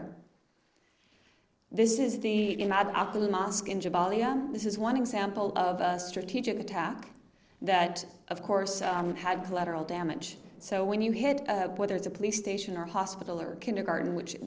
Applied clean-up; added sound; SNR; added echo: neural separator model SepFormer DNS4.